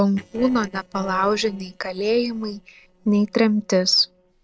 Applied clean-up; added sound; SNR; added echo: neural separator model SepFormer DNS4.